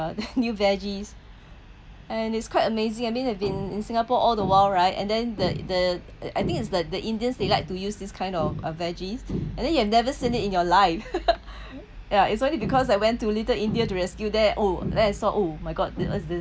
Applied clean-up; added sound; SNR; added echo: none; none; none; none.